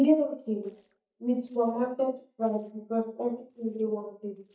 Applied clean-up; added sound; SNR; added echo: neural mask model DeepFilterNet 3.